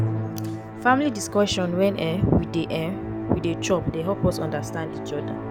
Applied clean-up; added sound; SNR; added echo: none; Musical instrument; 6 dB; none.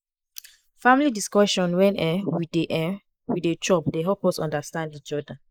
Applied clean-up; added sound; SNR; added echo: neural mask model Resemble Enhance denoiser.